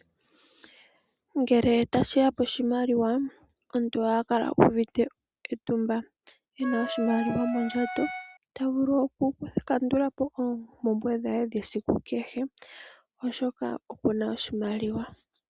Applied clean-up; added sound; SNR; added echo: none; Wind instrument, woodwind instrument; 7 dB; none.